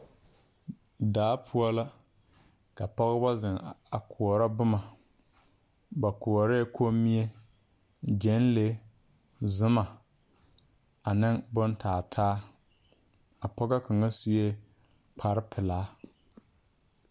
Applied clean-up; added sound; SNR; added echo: none; none; none; none.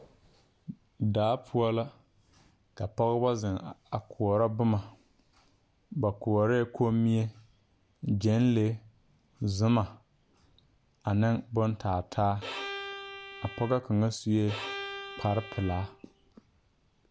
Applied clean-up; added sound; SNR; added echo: none; Bowed string instrument; 11 dB; none.